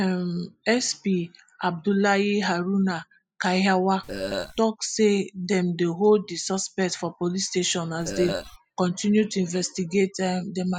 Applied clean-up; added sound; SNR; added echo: classical method spectral subtraction.